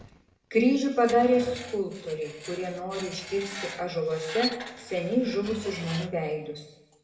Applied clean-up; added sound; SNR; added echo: none; Screech; 14 dB; reverberation time 0.8 s.